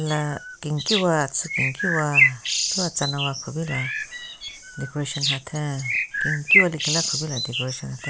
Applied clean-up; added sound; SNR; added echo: none; Bird; -2 dB; none.